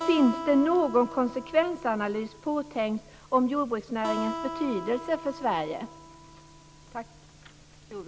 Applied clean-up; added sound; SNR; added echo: none; Acoustic guitar; 11 dB; none.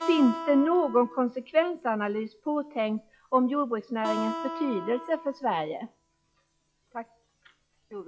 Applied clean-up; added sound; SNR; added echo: classical method log-MMSE.